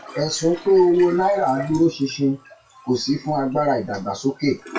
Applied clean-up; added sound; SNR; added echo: classical method WPE with log-MMSE.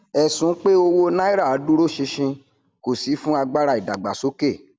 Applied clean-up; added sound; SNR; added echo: none; none; none; none.